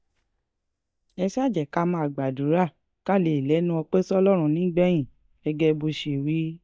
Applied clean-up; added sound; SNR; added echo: neural mask model DeepFilterNet 3.